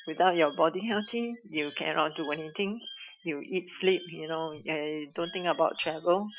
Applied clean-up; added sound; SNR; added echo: classical method Wiener filter.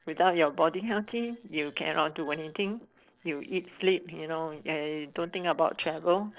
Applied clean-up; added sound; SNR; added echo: neural separator model SepFormer DNS4.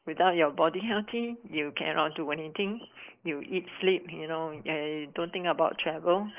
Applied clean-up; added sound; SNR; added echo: neural mask model Resemble Enhance denoiser.